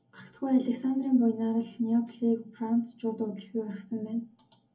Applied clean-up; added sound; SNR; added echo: none; none; none; reverberation time 0.3 s.